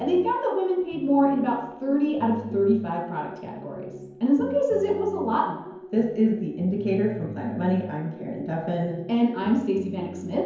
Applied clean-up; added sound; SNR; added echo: none; none; none; reverberation time 0.9 s.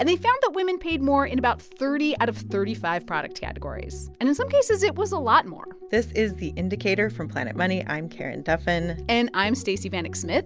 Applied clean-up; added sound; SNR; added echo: none; none; none; none.